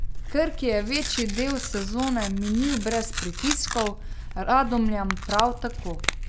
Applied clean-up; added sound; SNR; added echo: none; Tearing; 3 dB; none.